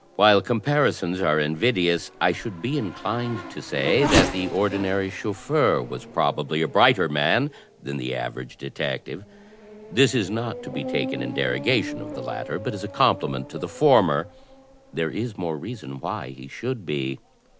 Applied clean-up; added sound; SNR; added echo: none; Race car, auto racing / Accelerating, revving, vroom; 10 dB; none.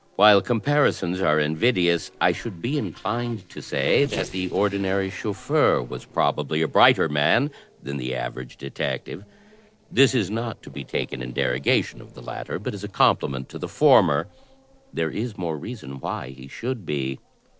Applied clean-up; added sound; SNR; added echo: neural separator model SepFormer DNS4.